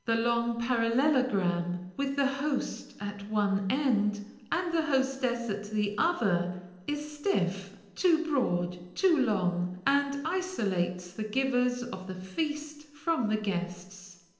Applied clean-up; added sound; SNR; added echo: none; none; none; reverberation time 0.8 s.